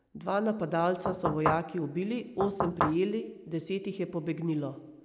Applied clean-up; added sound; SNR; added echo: none; Knock / Wood; 0 dB; none.